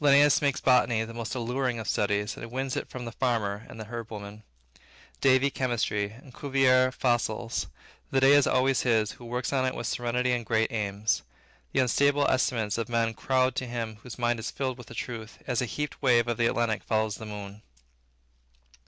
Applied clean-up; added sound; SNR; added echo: none; none; none; none.